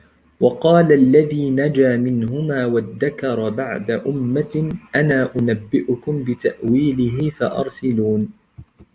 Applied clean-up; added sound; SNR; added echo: none; none; none; none.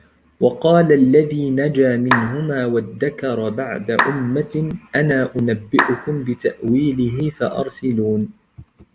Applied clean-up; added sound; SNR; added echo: none; Clapping; 5 dB; none.